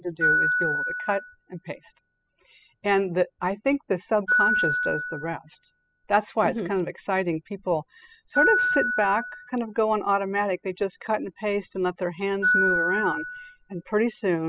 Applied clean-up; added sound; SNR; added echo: classical method spectral subtraction.